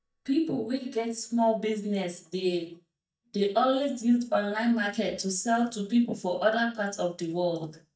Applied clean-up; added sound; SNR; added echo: neural mask model DeepFilterNet 3.